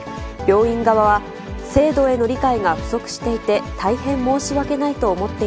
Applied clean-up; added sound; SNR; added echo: none; none; none; none.